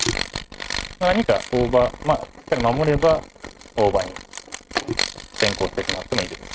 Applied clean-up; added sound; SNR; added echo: neural mask model RNNoise.